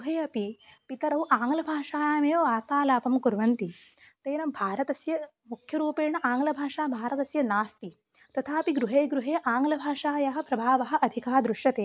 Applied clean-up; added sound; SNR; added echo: none; none; none; none.